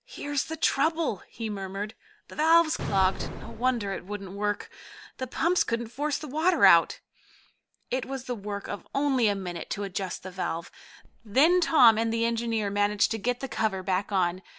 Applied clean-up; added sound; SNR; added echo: none; Explosion; 10 dB; none.